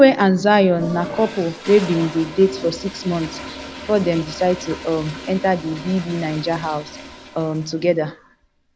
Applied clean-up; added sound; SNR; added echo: none; Toilet flush; 14 dB; none.